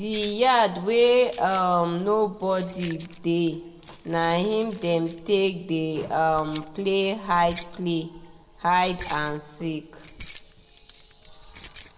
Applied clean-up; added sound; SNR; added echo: none; Keys jangling; 20 dB; reverberation time 0.7 s.